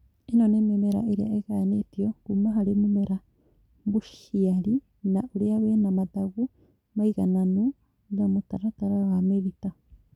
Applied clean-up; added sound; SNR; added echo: none; none; none; none.